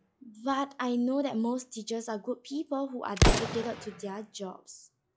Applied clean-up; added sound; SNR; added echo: classical method log-MMSE.